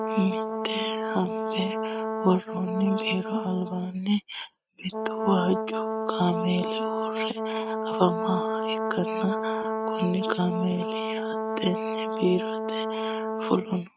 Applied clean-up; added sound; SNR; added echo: neural mask model RNNoise.